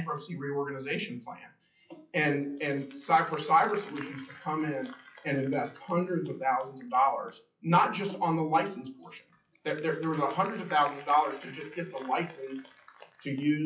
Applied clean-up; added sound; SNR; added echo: classical method WPE with log-MMSE.